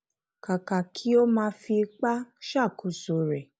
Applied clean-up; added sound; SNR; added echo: none; none; none; none.